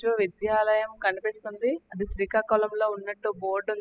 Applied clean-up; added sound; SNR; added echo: classical method spectral subtraction.